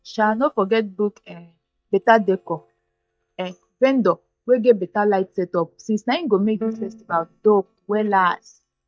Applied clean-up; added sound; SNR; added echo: neural mask model DeepFilterNet 3.